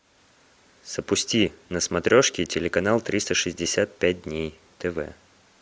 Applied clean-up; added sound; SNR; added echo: none; none; none; none.